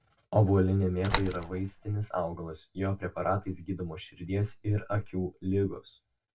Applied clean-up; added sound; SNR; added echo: none; Slam; 7 dB; reverberation time 0.2 s.